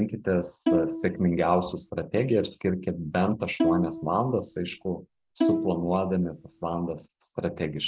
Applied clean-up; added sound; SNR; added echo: none; Bowed string instrument; 2 dB; none.